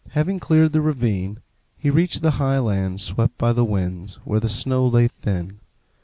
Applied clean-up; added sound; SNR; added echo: none; none; none; none.